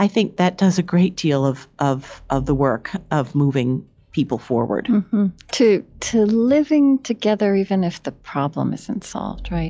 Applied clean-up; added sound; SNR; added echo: classical method log-MMSE.